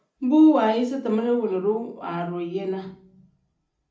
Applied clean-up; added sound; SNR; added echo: none; none; none; reverberation time 0.4 s.